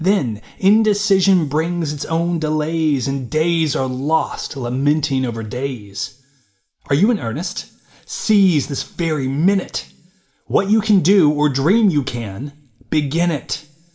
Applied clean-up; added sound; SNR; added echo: none; none; none; reverberation time 0.5 s.